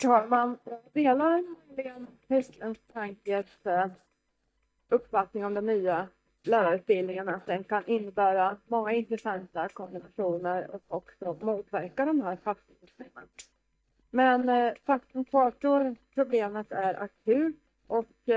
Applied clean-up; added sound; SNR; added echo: neural mask model DeepFilterNet 3.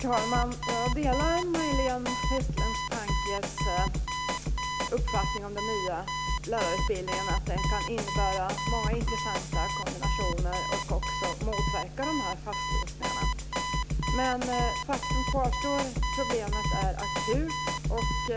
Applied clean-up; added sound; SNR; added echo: none; Drum kit + Alarm; -2 dB; none.